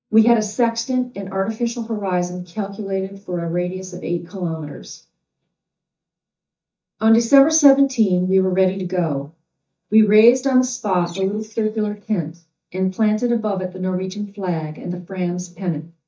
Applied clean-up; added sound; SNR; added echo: neural mask model DeepFilterNet 3.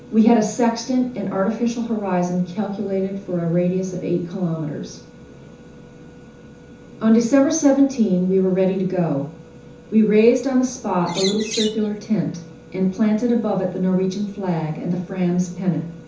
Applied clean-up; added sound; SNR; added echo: none; Bird; 9 dB; reverberation time 0.9 s.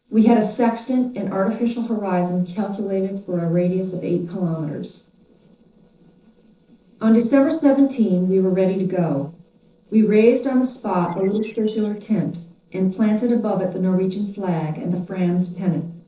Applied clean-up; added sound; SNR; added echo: neural separator model SepFormer DNS4.